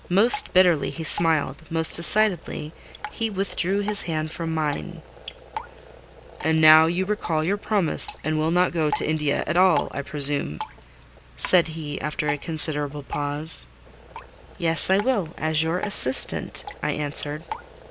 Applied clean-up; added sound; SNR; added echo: none; Drip; 16 dB; none.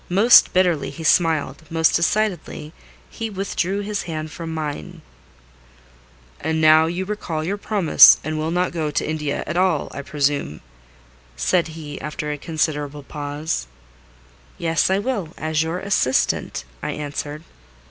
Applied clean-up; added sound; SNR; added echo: none; none; none; none.